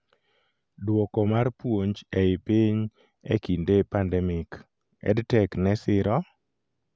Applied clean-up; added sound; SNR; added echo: none; none; none; none.